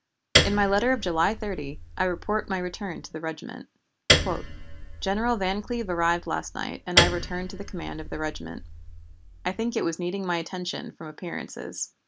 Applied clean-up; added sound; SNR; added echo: none; Piano; 0 dB; none.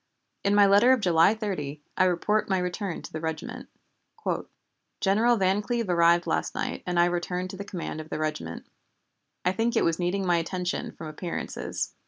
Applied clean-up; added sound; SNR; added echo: none; none; none; none.